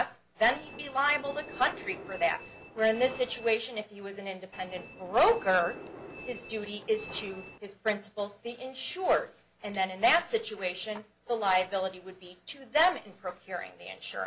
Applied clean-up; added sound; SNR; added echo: none; Train; 14 dB; none.